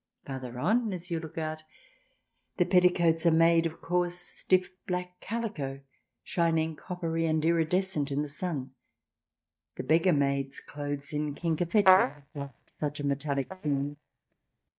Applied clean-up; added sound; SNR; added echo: neural mask model DeepFilterNet 3.